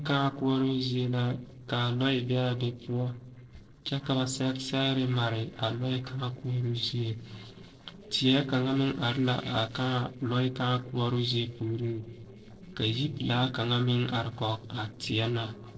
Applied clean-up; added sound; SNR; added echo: neural separator model SepFormer DNS4.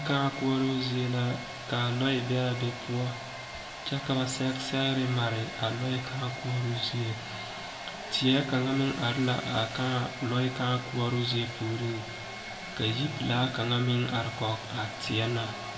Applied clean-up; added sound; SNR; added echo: none; Domestic sounds, home sounds; 10 dB; reverberation time 1.3 s.